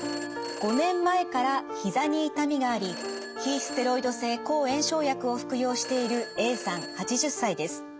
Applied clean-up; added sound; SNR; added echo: none; Telephone; 15 dB; none.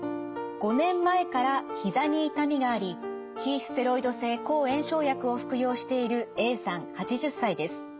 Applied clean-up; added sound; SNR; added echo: none; none; none; none.